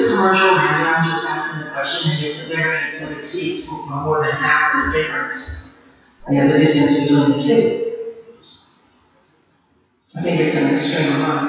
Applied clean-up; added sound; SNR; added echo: classical method WPE with log-MMSE.